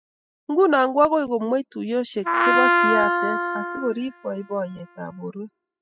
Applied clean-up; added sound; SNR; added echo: classical method spectral subtraction.